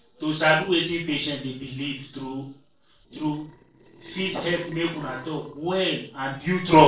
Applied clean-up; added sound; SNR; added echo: neural separator model SepFormer DNS4.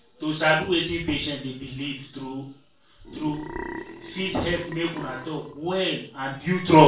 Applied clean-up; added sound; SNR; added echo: none; Burping, eructation; 13 dB; reverberation time 0.3 s.